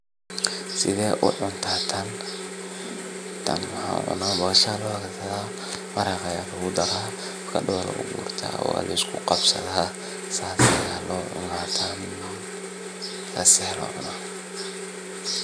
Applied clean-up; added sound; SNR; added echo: none; none; none; none.